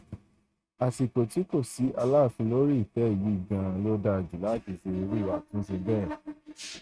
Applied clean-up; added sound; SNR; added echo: neural mask model RNNoise.